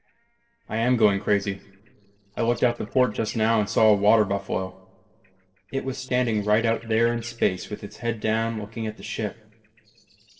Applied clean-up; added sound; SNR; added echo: neural separator model SepFormer DNS4.